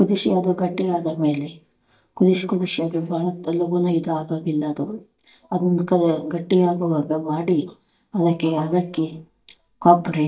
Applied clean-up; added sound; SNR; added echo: neural mask model DeepFilterNet 3.